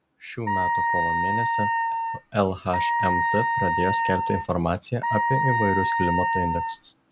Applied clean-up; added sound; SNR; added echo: none; Wind instrument, woodwind instrument; -3 dB; none.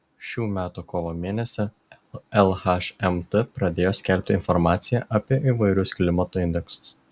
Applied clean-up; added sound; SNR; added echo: none; none; none; none.